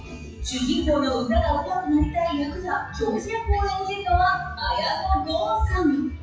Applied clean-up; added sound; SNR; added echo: classical method WPE with log-MMSE.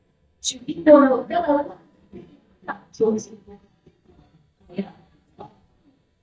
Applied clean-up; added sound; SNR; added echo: neural mask model DeepFilterNet 3.